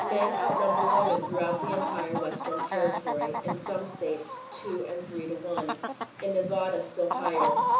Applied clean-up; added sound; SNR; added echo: none; Chicken, rooster; 0 dB; reverberation time 1.2 s.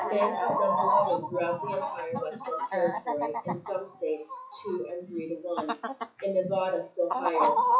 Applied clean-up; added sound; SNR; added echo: classical method WPE with log-MMSE.